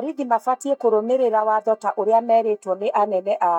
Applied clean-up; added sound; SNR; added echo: neural mask model DeepFilterNet 3.